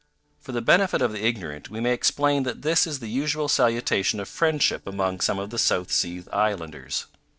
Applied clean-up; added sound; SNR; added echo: neural separator model SepFormer DNS4.